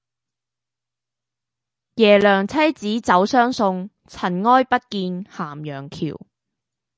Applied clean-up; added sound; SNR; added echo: none; none; none; none.